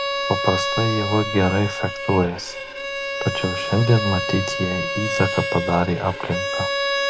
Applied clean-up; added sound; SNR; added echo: none; Bowed string instrument; 3 dB; none.